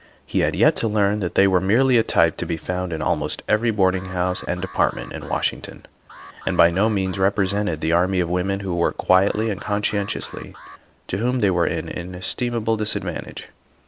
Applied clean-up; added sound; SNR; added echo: none; Alarm; 19 dB; none.